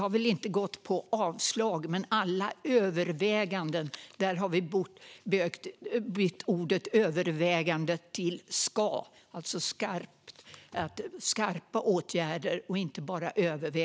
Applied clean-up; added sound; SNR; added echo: none; none; none; none.